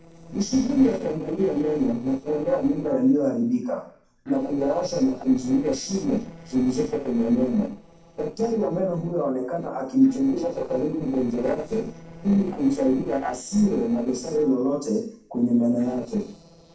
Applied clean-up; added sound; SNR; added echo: neural separator model SepFormer DNS4.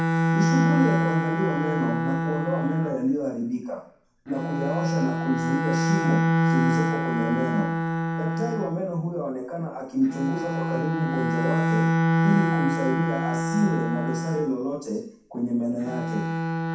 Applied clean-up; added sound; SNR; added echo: none; Bowed string instrument; -2 dB; reverberation time 0.6 s.